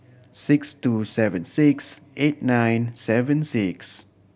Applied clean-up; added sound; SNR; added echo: none; none; none; none.